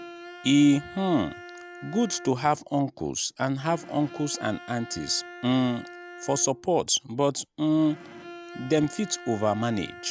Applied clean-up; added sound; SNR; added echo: none; Bowed string instrument; 17 dB; none.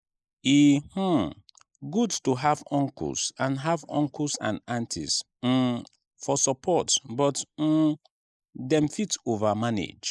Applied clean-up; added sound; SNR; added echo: neural mask model Resemble Enhance denoiser.